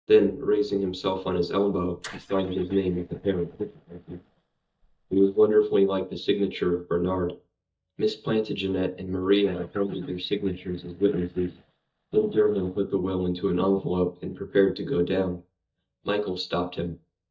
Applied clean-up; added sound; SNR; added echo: neural mask model DeepFilterNet 3.